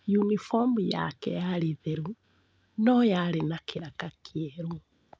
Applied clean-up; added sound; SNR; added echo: none; none; none; none.